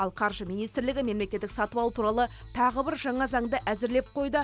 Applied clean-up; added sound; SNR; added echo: none; none; none; none.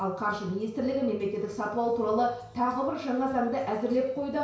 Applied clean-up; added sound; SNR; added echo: none; none; none; reverberation time 0.6 s.